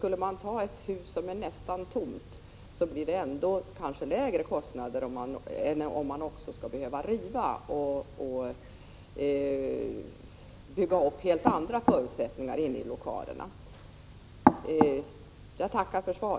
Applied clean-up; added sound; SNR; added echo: none; none; none; none.